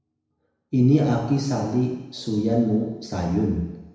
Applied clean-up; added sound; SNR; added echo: none; none; none; reverberation time 1.0 s.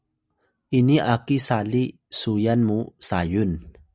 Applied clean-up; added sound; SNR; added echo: none; none; none; none.